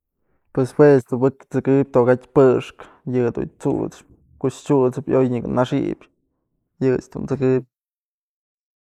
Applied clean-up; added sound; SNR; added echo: neural mask model Resemble Enhance denoiser.